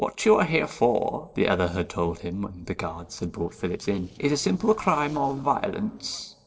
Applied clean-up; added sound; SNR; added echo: neural separator model SepFormer DNS4.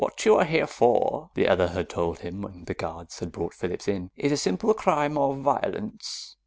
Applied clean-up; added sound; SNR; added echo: none; none; none; none.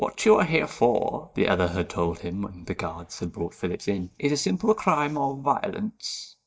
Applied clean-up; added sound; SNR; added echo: neural mask model DeepFilterNet 3.